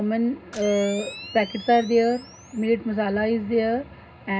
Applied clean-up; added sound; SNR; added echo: none; Camera; 19 dB; reverberation time 0.2 s.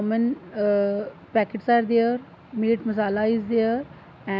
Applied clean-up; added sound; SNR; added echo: none; none; none; none.